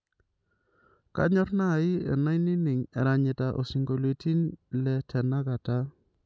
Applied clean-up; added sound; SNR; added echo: none; none; none; none.